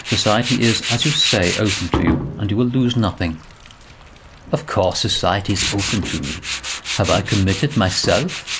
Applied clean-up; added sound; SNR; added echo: none; Tools; 6 dB; none.